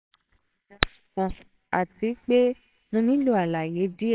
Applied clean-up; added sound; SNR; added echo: neural separator model SepFormer WHAMR!.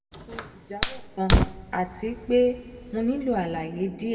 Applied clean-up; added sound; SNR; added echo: none; Fire; 1 dB; reverberation time 1.5 s.